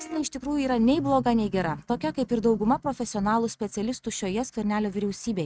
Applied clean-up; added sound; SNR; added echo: neural mask model RNNoise.